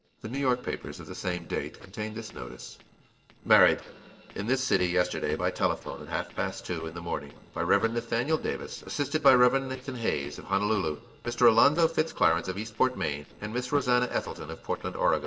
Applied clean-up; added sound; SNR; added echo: neural separator model SepFormer DNS4.